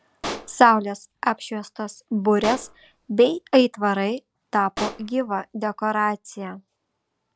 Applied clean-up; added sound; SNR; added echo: none; Explosion; 15 dB; none.